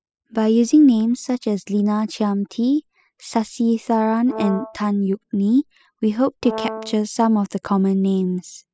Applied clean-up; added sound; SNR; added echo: classical method spectral subtraction.